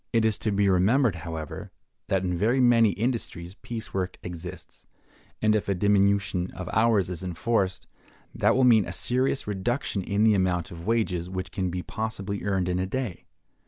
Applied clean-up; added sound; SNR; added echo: none; none; none; none.